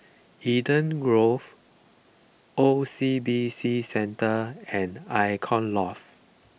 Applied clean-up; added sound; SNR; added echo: none; none; none; none.